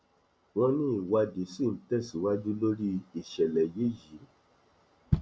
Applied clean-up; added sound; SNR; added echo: none; none; none; none.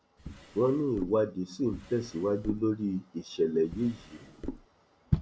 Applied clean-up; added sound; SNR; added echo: none; Drawer open or close; 13 dB; none.